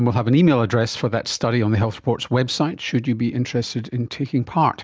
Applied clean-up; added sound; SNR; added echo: none; none; none; none.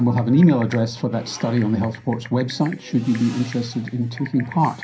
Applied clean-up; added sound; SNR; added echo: none; Typing; 19 dB; reverberation time 0.3 s.